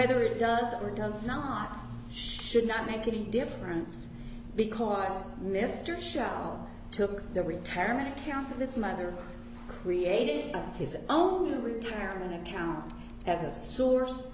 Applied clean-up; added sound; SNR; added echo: none; none; none; none.